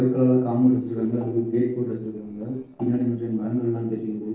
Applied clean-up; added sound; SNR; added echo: neural separator model SepFormer DNS4.